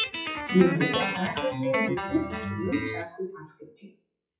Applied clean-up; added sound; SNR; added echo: classical method WPE with log-MMSE.